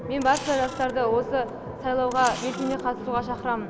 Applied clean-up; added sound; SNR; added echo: none; Camera; 16 dB; none.